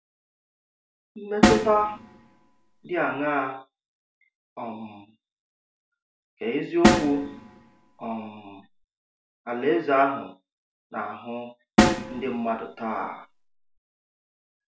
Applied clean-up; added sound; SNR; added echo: none; Snare drum; -4 dB; none.